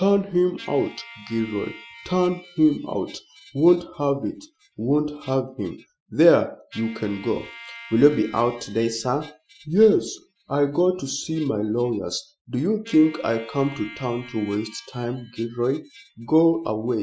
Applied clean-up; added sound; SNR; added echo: classical method Wiener filter.